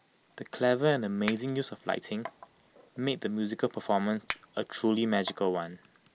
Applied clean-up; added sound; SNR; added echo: none; Chink, clink; 4 dB; none.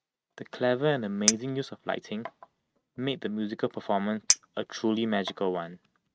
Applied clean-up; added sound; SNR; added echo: neural mask model RNNoise.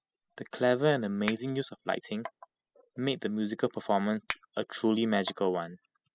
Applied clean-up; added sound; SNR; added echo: classical method spectral subtraction.